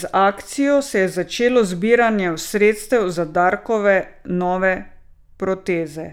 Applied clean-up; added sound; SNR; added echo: none; none; none; none.